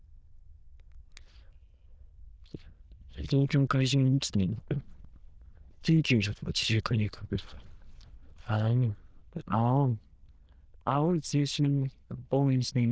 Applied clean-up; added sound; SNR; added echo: neural diffusion model UNIVERSE++.